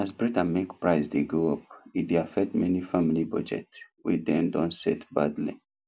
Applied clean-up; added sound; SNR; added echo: none; none; none; none.